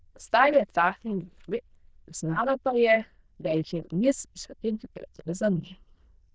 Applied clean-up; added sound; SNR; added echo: neural diffusion model UNIVERSE++.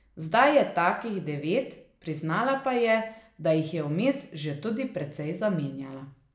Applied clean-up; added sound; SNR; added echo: none; none; none; none.